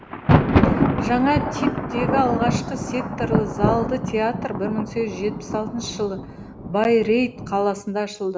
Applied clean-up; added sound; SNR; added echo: none; Thunder; 0 dB; none.